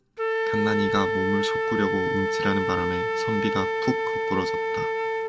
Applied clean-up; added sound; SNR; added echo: none; Wind instrument, woodwind instrument; -3 dB; reverberation time 0.7 s.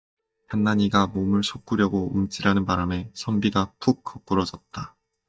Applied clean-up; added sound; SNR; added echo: neural mask model DeepFilterNet 3.